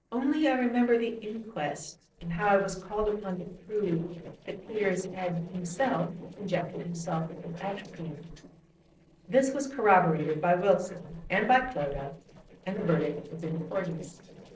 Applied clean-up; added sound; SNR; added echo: neural separator model SepFormer DNS4.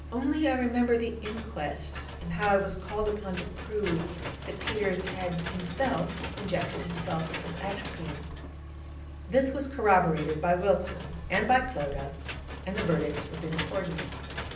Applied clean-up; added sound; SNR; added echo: none; Engine / Mechanisms; 8 dB; reverberation time 0.6 s.